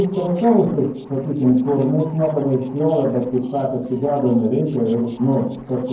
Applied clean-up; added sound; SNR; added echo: neural separator model SepFormer DNS4.